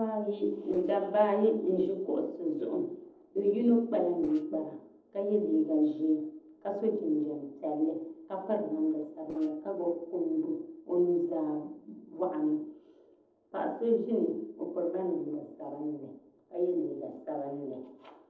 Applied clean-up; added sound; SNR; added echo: neural separator model SepFormer DNS4.